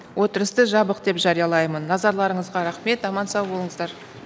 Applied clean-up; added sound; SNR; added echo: none; none; none; none.